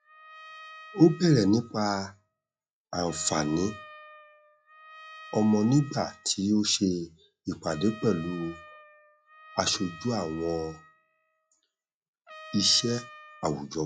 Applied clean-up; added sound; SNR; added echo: classical method log-MMSE.